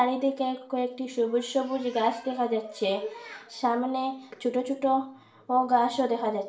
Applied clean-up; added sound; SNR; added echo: none; none; none; reverberation time 0.4 s.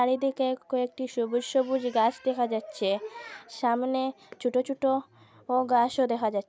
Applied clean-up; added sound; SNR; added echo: none; none; none; none.